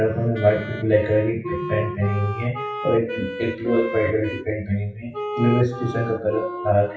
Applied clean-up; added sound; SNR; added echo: classical method WPE with log-MMSE.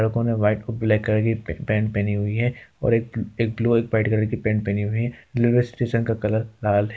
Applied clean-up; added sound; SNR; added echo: none; none; none; none.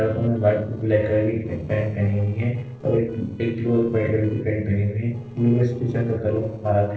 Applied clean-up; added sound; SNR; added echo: neural separator model SepFormer DNS4.